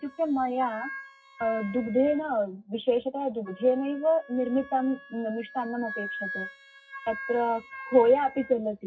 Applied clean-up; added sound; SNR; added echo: classical method WPE with log-MMSE.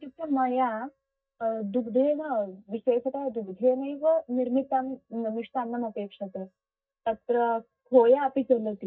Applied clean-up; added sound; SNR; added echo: neural mask model DeepFilterNet 3.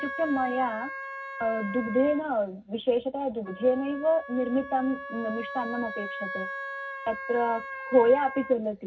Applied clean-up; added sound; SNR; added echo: none; Wind instrument, woodwind instrument; 10 dB; reverberation time 0.4 s.